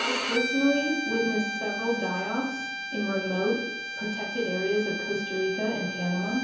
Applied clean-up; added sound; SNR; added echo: none; Bowed string instrument; 4 dB; reverberation time 0.7 s.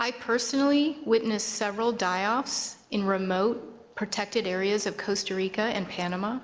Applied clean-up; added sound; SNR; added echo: none; none; none; none.